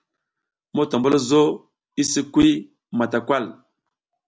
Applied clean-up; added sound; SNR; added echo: none; none; none; none.